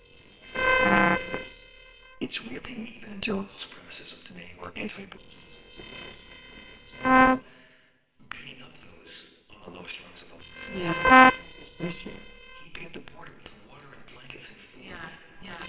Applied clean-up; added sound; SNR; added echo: neural separator model SepFormer WHAMR!.